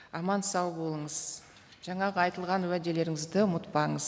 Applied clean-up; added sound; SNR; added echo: none; none; none; none.